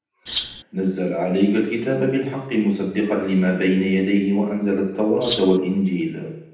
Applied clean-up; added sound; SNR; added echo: none; Rattle (instrument); 7 dB; reverberation time 0.8 s.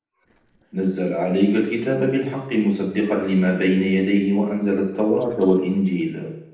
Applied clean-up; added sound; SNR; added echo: neural separator model SepFormer DNS4.